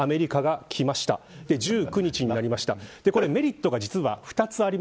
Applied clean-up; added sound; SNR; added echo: none; none; none; none.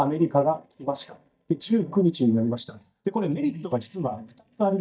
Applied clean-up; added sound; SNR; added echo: neural mask model DeepFilterNet 3.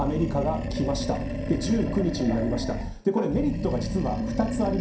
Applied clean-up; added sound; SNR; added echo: none; Animal; 3 dB; reverberation time 0.5 s.